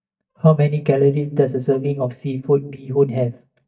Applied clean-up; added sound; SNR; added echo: neural mask model DeepFilterNet 3.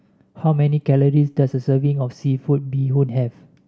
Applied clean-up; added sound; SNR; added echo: none; none; none; none.